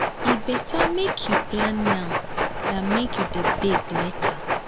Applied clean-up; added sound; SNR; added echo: none; Train; -3 dB; none.